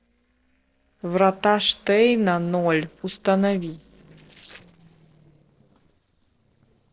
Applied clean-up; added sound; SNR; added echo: neural separator model SepFormer DNS4.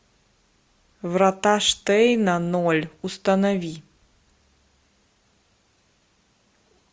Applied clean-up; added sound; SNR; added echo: none; none; none; none.